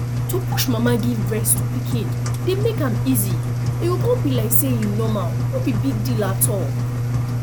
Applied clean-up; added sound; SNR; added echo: none; Engine; -2 dB; none.